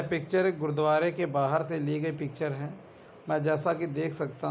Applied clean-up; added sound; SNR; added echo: none; none; none; none.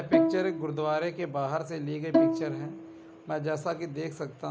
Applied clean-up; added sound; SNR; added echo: none; Bowed string instrument; -2 dB; none.